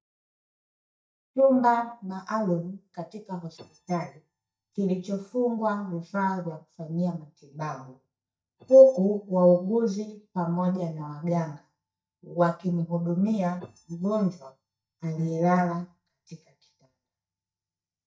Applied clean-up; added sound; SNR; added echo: neural mask model DeepFilterNet 3.